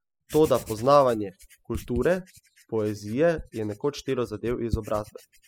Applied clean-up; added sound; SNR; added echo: classical method spectral subtraction.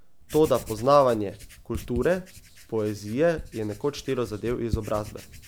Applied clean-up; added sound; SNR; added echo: none; Writing; 13 dB; none.